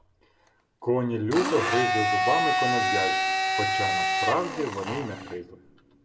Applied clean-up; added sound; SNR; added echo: none; Domestic sounds, home sounds; -2 dB; reverberation time 0.9 s.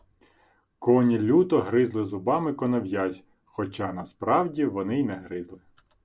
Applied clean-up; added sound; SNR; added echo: none; none; none; none.